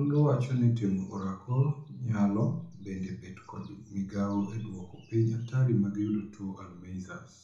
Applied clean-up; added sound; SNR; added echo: none; none; none; reverberation time 1.0 s.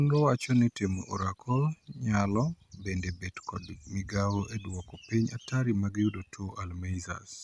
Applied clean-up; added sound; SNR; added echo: none; none; none; none.